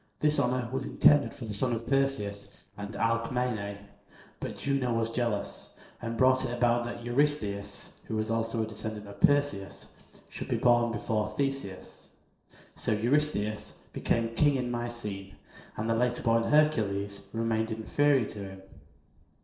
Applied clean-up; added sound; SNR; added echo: neural separator model SepFormer DNS4.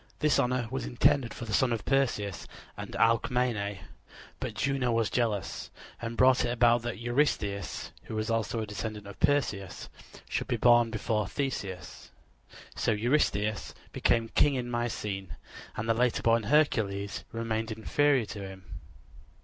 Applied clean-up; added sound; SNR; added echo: none; none; none; none.